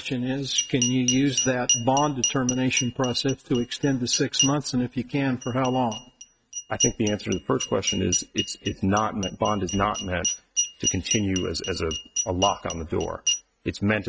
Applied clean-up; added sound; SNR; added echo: neural mask model RNNoise.